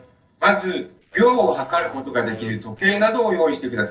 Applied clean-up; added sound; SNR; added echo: neural separator model SepFormer DNS4.